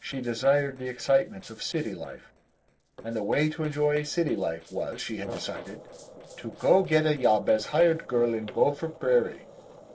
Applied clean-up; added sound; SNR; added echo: neural separator model SepFormer DNS4.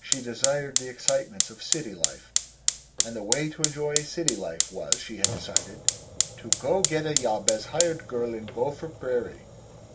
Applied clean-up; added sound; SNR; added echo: none; Fire; -2 dB; reverberation time 0.2 s.